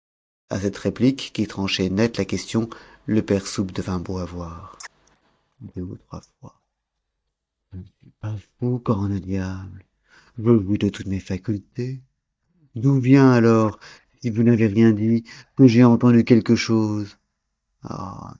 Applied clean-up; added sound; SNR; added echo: neural mask model DeepFilterNet 3.